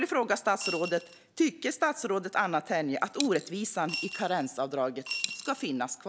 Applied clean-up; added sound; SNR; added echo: none; Coin (dropping) / Glass + Coin (dropping); 9 dB; none.